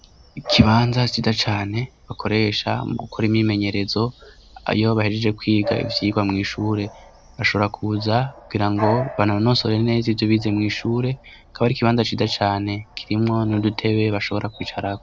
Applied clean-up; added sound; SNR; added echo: none; Bark / Bird vocalization, bird call, bird song; 16 dB; none.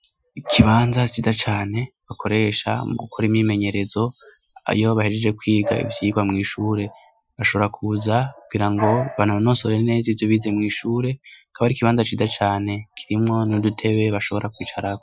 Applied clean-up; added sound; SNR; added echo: classical method Wiener filter.